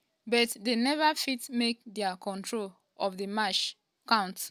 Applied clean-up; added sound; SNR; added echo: none; none; none; none.